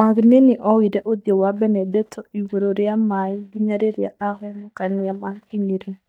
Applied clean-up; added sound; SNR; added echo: neural mask model DeepFilterNet 3.